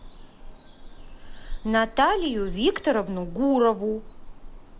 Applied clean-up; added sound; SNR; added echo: none; Bird vocalization, bird call, bird song; 11 dB; none.